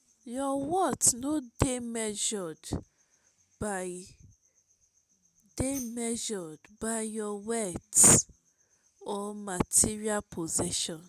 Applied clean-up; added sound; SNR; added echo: none; Tambourine; 19 dB; none.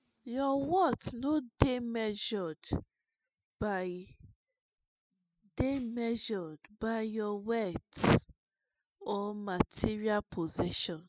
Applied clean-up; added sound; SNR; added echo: classical method spectral subtraction.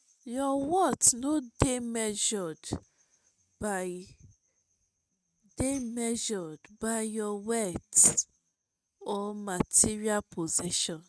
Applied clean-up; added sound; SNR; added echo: neural mask model RNNoise.